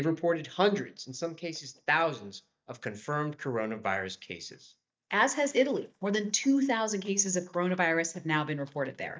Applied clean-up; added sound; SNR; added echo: neural mask model DeepFilterNet 3.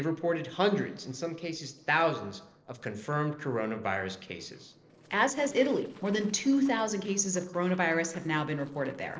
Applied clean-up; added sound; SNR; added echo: neural separator model SepFormer DNS4.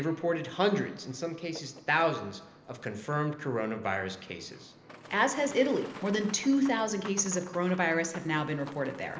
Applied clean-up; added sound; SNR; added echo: none; Boat, Water vehicle; 19 dB; reverberation time 0.8 s.